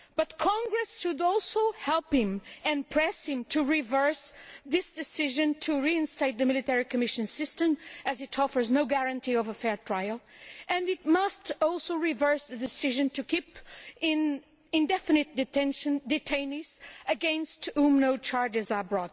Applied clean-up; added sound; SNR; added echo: none; none; none; none.